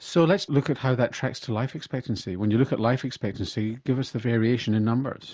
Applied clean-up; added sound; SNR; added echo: none; none; none; none.